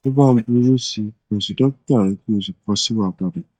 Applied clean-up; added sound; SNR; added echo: neural mask model DeepFilterNet 3.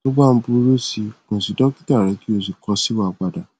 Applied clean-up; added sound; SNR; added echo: none; none; none; none.